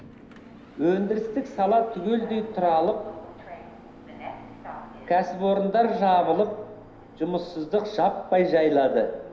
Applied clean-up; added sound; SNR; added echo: none; Subway, metro, underground; 17 dB; reverberation time 0.9 s.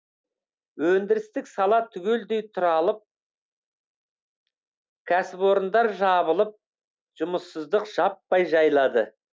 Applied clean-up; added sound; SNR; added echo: none; none; none; none.